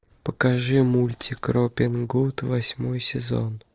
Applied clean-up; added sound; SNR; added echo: neural separator model SepFormer DNS4.